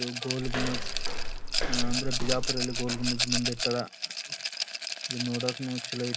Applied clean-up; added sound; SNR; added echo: none; Rattle + Walk, footsteps; -4 dB; none.